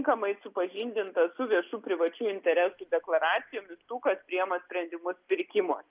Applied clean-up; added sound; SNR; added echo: none; none; none; none.